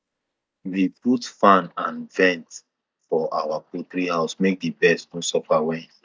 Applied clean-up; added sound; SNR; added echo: neural mask model DeepFilterNet 3.